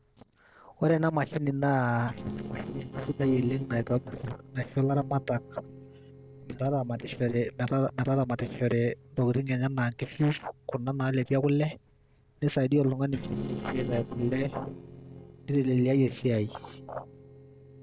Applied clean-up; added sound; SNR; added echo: neural separator model SepFormer DNS4.